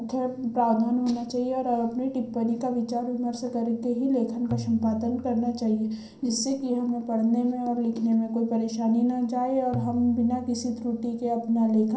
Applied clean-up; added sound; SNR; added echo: none; Tabla; 14 dB; reverberation time 0.6 s.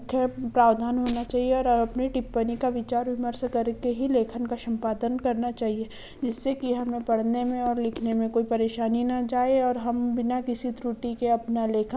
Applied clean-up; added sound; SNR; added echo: none; none; none; none.